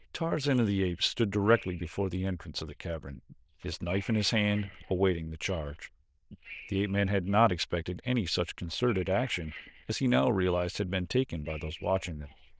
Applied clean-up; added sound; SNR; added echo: neural diffusion model UNIVERSE++.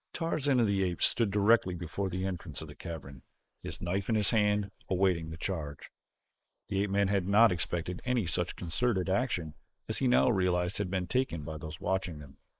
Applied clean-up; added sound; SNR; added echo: neural mask model Resemble Enhance denoiser.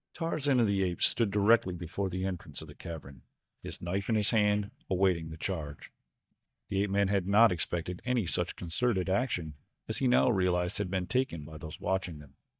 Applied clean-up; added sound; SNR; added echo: neural mask model DeepFilterNet 3.